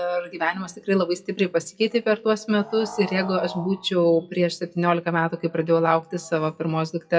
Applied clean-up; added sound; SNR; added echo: classical method WPE with log-MMSE.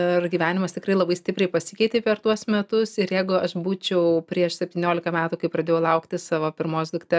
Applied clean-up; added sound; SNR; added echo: none; none; none; none.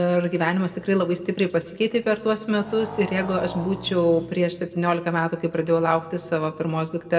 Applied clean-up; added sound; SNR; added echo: none; Motorcycle; 18 dB; reverberation time 0.7 s.